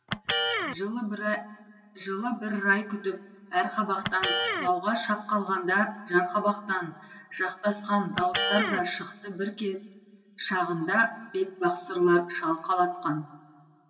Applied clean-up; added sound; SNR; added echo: none; Electric guitar; 6 dB; reverberation time 1.4 s.